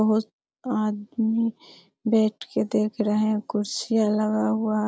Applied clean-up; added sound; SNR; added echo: none; none; none; none.